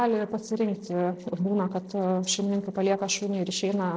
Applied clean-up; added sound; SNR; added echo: neural separator model SepFormer DNS4.